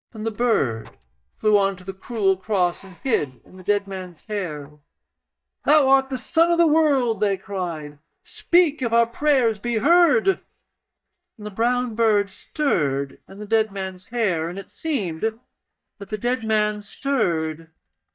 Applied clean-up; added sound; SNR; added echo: neural mask model DeepFilterNet 3.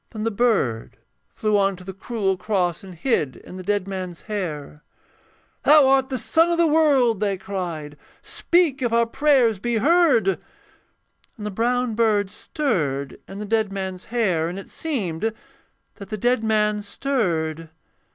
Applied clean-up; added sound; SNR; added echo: none; none; none; none.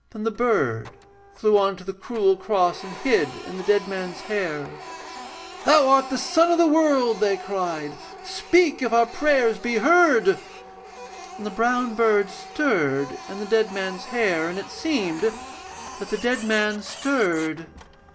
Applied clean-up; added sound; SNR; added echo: none; Printer; 16 dB; reverberation time 0.3 s.